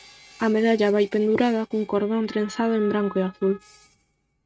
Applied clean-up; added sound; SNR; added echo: neural mask model RNNoise.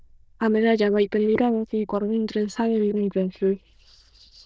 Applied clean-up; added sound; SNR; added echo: neural diffusion model UNIVERSE++.